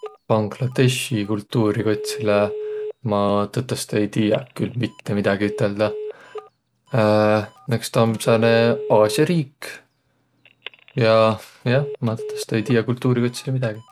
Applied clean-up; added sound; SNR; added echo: none; Telephone; 14 dB; none.